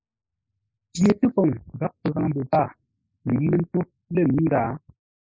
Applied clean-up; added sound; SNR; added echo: neural mask model Resemble Enhance denoiser.